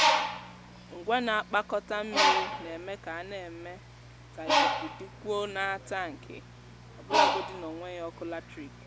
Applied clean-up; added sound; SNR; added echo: none; Bird; -4 dB; none.